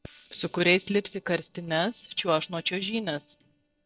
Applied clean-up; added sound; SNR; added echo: neural separator model SepFormer DNS4.